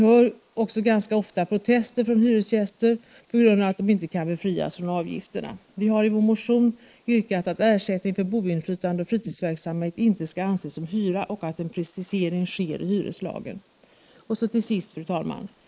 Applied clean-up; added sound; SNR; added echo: neural mask model Resemble Enhance denoiser.